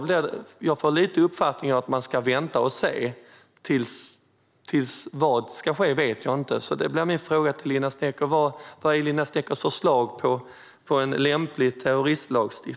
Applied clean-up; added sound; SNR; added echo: none; none; none; none.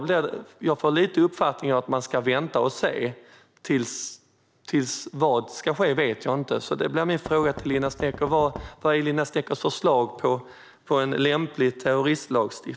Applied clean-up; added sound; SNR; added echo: none; Knock; 14 dB; none.